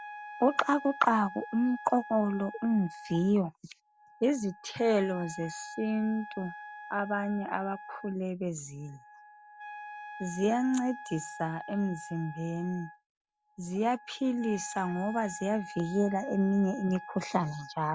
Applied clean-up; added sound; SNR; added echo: none; Wind instrument, woodwind instrument; 15 dB; none.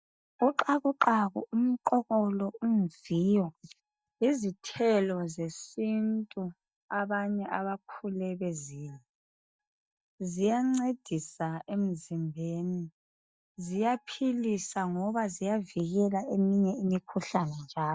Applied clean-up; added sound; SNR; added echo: neural mask model DeepFilterNet 3.